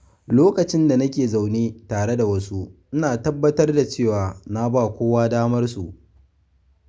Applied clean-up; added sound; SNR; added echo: none; none; none; none.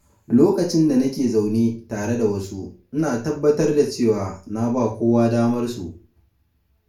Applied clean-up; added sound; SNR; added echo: none; none; none; reverberation time 0.3 s.